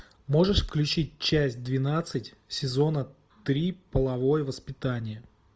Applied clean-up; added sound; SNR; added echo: none; none; none; none.